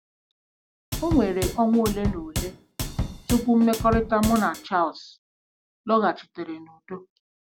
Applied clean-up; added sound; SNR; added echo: none; Drum / Drum kit; 5 dB; none.